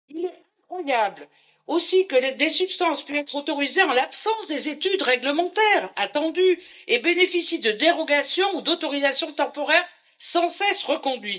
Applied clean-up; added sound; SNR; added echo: neural mask model DeepFilterNet 3.